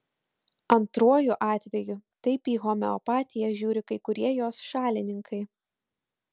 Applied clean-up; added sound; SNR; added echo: none; none; none; none.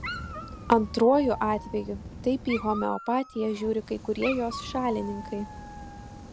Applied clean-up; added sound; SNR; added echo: none; Fire + Dog; 11 dB; none.